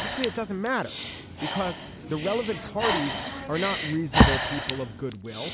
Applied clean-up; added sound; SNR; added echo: none; Breathing; -2 dB; none.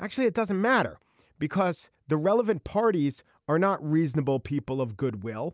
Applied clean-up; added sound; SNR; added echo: none; none; none; none.